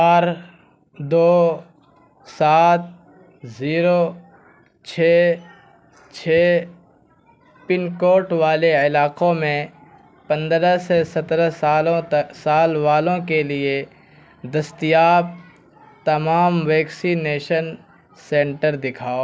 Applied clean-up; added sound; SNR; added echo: none; none; none; none.